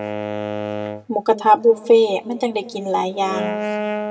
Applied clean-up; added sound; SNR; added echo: none; Wind instrument, woodwind instrument; 8 dB; reverberation time 1.3 s.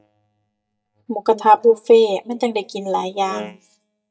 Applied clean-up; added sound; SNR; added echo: neural mask model DeepFilterNet 3.